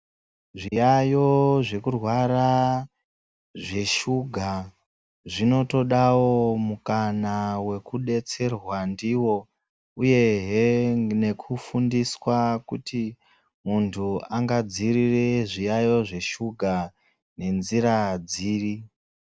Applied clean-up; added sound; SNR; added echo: none; none; none; none.